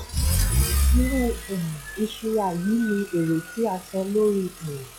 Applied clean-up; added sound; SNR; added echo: classical method log-MMSE.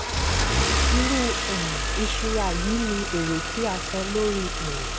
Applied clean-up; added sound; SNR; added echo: none; Engine starting / Car; -4 dB; none.